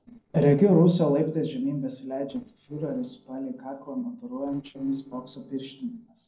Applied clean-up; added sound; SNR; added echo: neural separator model SepFormer DNS4.